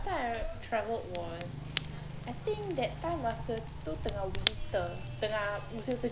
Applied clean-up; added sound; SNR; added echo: none; Fire / Rain; 1 dB; none.